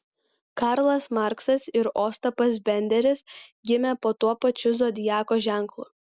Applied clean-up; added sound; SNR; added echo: none; none; none; none.